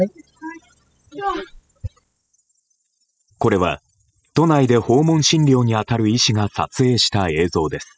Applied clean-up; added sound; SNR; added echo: classical method spectral subtraction.